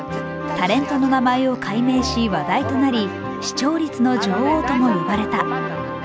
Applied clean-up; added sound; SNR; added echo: none; none; none; none.